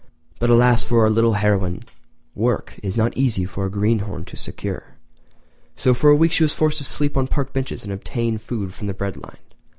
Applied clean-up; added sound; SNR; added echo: none; none; none; none.